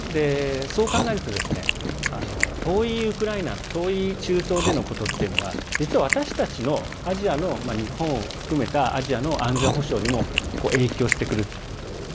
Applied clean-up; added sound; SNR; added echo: none; Fire + Chewing, mastication; 3 dB; none.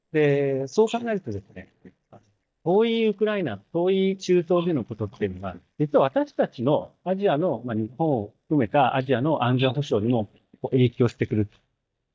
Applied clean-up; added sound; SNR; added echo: neural mask model DeepFilterNet 3.